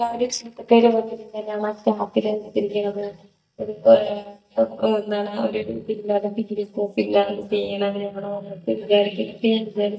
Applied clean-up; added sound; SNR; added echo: neural mask model DeepFilterNet 3.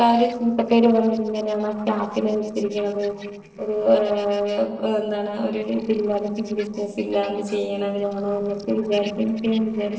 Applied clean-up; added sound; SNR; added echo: neural separator model SepFormer DNS4.